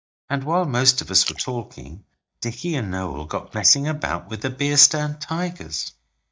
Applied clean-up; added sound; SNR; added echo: neural mask model DeepFilterNet 3.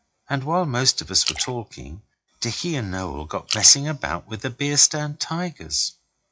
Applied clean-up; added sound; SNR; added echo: classical method WPE with log-MMSE.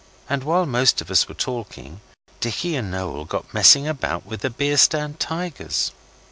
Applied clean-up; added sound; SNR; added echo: none; none; none; none.